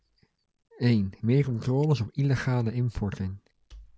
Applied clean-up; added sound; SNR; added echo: none; none; none; none.